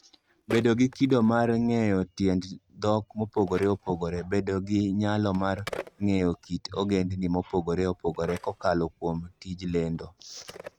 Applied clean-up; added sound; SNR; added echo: neural mask model RNNoise.